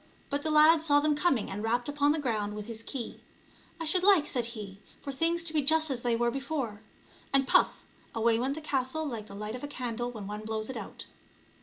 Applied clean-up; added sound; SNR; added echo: none; none; none; none.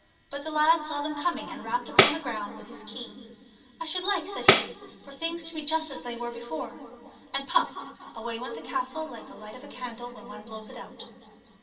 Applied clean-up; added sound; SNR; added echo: none; Tambourine; -5 dB; reverberation time 2.6 s.